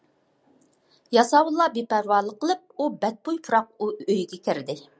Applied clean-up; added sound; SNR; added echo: none; none; none; none.